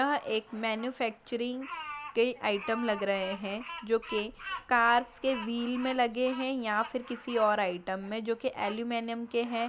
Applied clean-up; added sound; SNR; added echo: none; Bird vocalization, bird call, bird song; 14 dB; none.